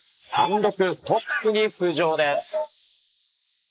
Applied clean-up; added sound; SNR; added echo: neural mask model Resemble Enhance denoiser.